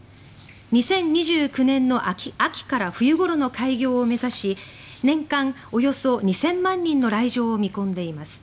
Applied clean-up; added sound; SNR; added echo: none; none; none; none.